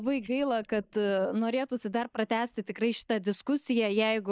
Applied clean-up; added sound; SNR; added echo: neural mask model DeepFilterNet 3.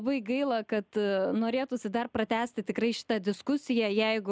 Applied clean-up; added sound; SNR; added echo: none; none; none; none.